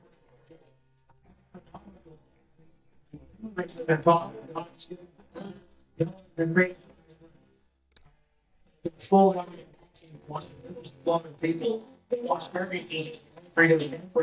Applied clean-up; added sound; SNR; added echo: neural mask model DeepFilterNet 3.